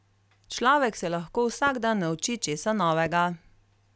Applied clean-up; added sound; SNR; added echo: none; Percussion; 19 dB; none.